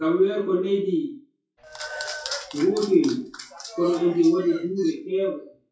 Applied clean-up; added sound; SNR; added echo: classical method WPE with log-MMSE.